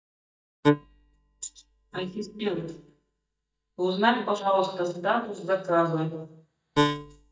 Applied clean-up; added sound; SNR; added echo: neural mask model DeepFilterNet 3.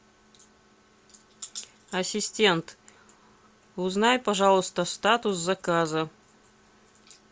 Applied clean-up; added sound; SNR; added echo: none; none; none; none.